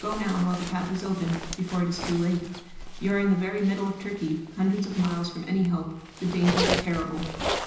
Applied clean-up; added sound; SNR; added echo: none; Zipper (clothing); 7 dB; reverberation time 0.9 s.